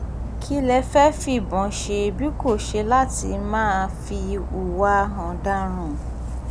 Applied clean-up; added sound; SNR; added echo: none; Dog; 6 dB; none.